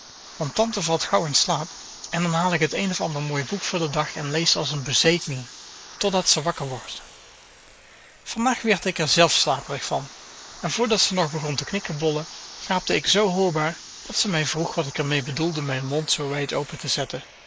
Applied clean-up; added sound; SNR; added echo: neural mask model Resemble Enhance denoiser.